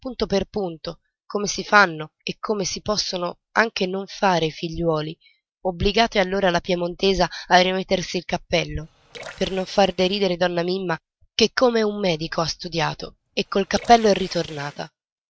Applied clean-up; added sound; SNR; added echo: neural mask model RNNoise.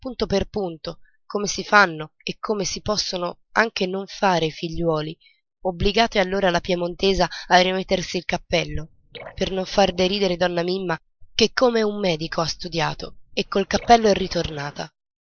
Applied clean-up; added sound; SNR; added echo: neural mask model Resemble Enhance denoiser.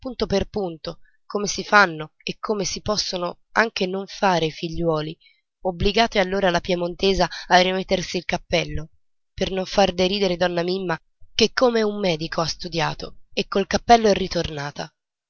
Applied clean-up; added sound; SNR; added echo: none; none; none; none.